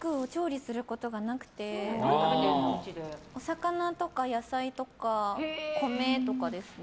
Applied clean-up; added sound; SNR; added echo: none; none; none; none.